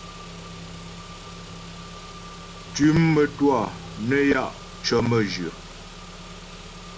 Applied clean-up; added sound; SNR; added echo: none; Engine / Car; 13 dB; none.